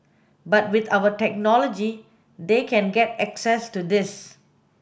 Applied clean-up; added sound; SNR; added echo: none; none; none; none.